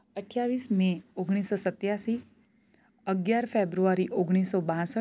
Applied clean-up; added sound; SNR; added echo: none; none; none; none.